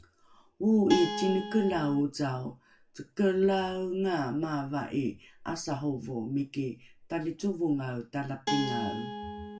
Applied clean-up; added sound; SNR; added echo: none; Guitar; 4 dB; reverberation time 0.2 s.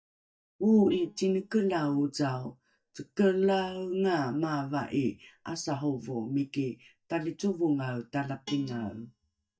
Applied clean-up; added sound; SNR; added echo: neural mask model DeepFilterNet 3.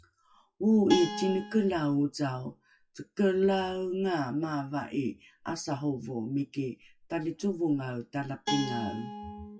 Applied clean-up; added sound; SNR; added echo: classical method WPE with log-MMSE.